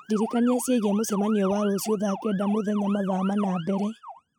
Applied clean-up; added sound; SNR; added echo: neural mask model RNNoise.